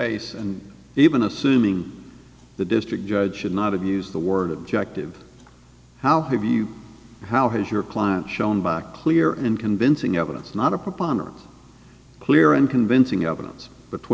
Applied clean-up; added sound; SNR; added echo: none; none; none; none.